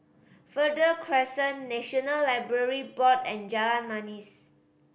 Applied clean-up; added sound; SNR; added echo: none; none; none; none.